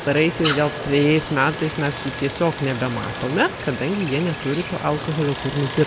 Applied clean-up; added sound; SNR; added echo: none; Stream; 8 dB; none.